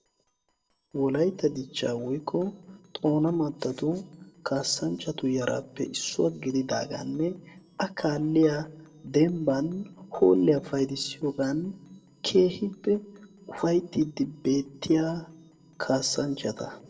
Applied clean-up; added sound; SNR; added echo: neural separator model SepFormer DNS4.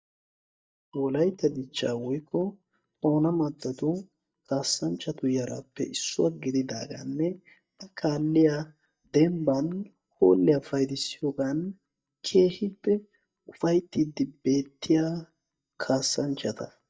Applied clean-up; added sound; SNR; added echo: neural mask model DeepFilterNet 3.